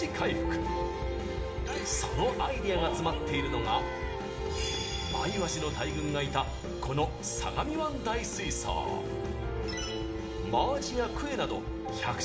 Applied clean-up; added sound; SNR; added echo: none; none; none; reverberation time 2.0 s.